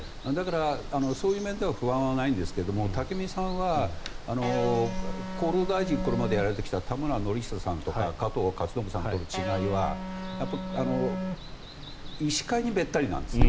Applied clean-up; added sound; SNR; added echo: none; Electric guitar + Water; 4 dB; none.